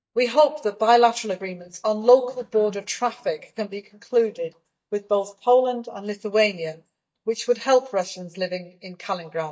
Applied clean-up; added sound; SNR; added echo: neural mask model DeepFilterNet 3.